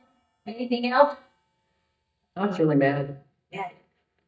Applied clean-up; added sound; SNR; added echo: neural mask model DeepFilterNet 3.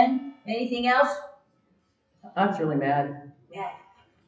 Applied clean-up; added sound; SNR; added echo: classical method WPE with log-MMSE.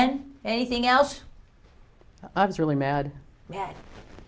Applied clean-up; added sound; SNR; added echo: none; none; none; none.